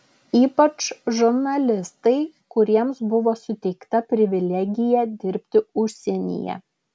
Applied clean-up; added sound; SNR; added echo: none; none; none; none.